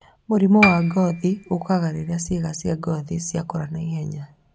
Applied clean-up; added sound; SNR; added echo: none; Piano; 5 dB; none.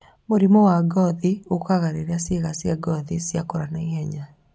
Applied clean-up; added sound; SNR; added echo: none; none; none; none.